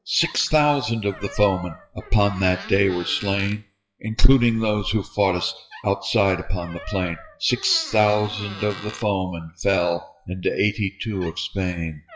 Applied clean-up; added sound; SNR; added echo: classical method WPE with log-MMSE.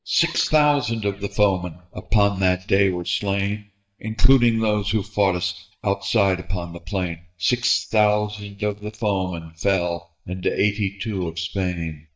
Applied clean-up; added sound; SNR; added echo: neural mask model DeepFilterNet 3.